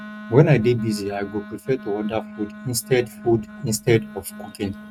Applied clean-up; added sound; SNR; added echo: neural mask model RNNoise.